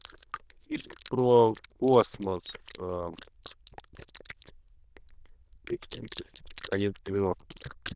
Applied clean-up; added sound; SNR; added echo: neural diffusion model UNIVERSE++.